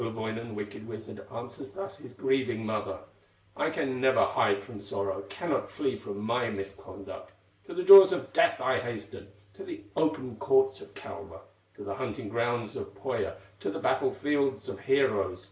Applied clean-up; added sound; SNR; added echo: none; none; none; none.